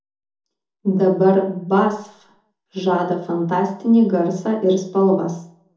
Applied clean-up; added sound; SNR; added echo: none; none; none; reverberation time 0.5 s.